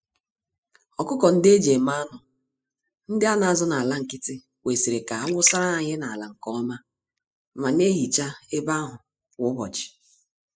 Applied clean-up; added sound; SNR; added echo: classical method spectral subtraction.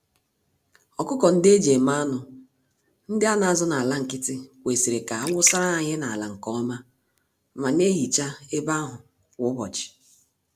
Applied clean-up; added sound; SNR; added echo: none; Splash, splatter; 13 dB; none.